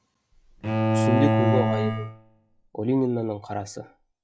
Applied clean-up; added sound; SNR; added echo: classical method log-MMSE.